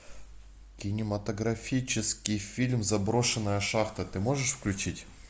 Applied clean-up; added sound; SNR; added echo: none; none; none; none.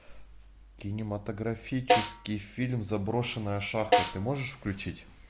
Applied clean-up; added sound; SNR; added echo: none; Snare drum; -2 dB; none.